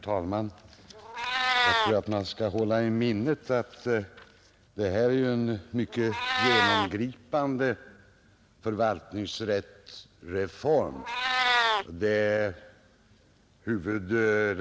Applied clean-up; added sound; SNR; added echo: none; Meow; 4 dB; none.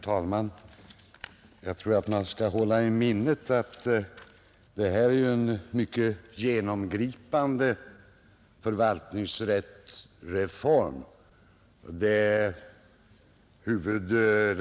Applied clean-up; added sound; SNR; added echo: none; none; none; none.